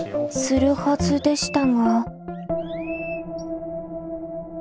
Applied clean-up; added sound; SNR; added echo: none; Chirp, tweet; 20 dB; none.